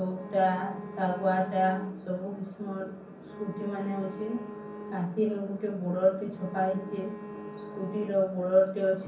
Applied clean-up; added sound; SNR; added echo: none; Bowed string instrument; 13 dB; reverberation time 0.6 s.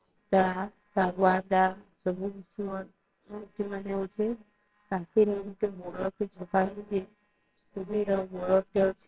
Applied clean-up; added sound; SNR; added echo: neural separator model SepFormer WHAMR!.